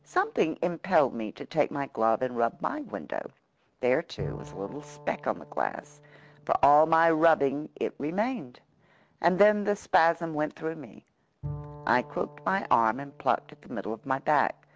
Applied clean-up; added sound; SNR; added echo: none; Bowed string instrument; 20 dB; none.